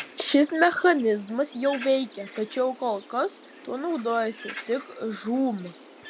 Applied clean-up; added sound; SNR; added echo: none; Bird; 18 dB; none.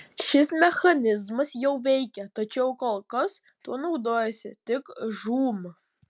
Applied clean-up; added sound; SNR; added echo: none; none; none; none.